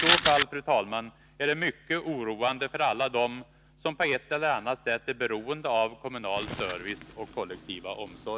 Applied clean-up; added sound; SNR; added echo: none; Fire; 4 dB; none.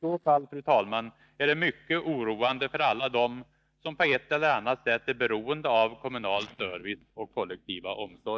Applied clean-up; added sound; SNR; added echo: neural mask model DeepFilterNet 3.